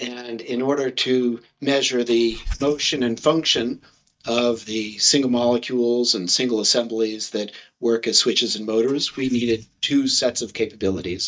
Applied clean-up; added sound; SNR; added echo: neural mask model DeepFilterNet 3.